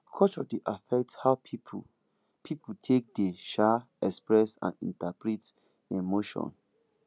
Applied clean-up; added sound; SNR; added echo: none; none; none; none.